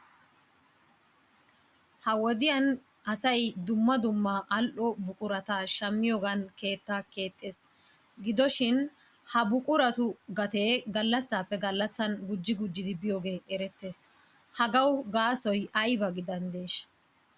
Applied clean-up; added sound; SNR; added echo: none; none; none; none.